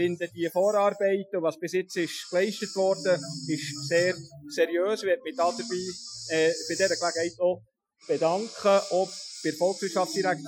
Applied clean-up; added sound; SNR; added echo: classical method Wiener filter.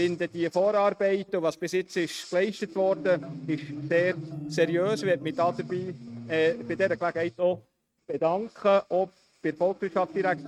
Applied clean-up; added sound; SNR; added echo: neural mask model RNNoise.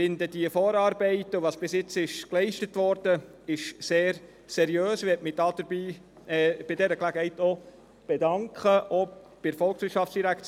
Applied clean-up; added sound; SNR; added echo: none; none; none; none.